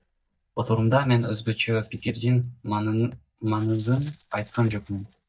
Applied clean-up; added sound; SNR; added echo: neural mask model DeepFilterNet 3.